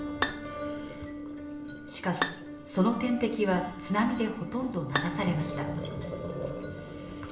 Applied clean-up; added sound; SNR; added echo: none; Bowed string instrument; 8 dB; reverberation time 0.7 s.